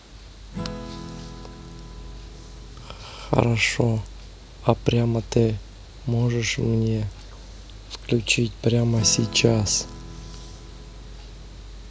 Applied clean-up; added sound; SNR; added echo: none; Acoustic guitar / Strum; 17 dB; none.